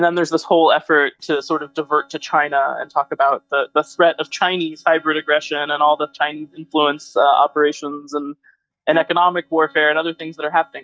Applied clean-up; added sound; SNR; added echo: neural mask model DeepFilterNet 3.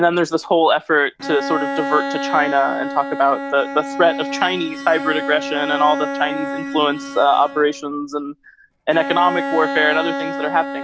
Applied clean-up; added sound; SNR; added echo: none; Bowed string instrument; 7 dB; none.